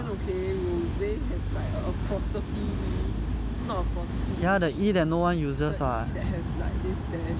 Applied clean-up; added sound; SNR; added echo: none; none; none; none.